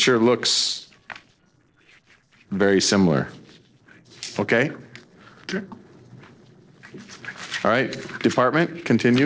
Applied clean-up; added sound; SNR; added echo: neural separator model SepFormer DNS4.